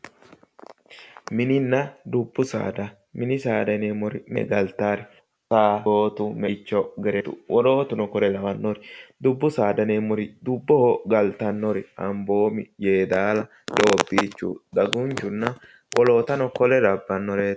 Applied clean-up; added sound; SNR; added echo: none; none; none; none.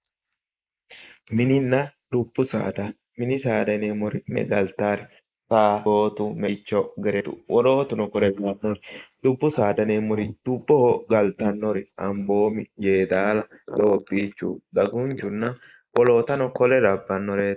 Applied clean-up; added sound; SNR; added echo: neural mask model Resemble Enhance denoiser.